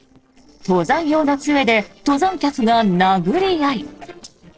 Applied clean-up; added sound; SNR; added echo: neural separator model SepFormer DNS4.